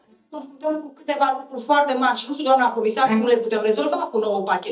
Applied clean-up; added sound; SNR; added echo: neural mask model DeepFilterNet 3.